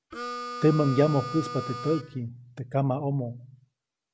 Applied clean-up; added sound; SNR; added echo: none; Harmonica; 8 dB; none.